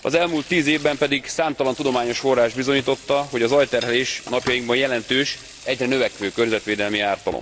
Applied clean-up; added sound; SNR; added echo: none; Sink (filling or washing) / Water tap, faucet; 18 dB; none.